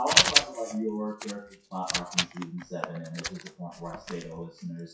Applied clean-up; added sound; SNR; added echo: classical method WPE with log-MMSE.